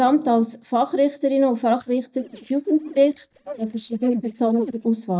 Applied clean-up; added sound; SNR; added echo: neural mask model DeepFilterNet 3.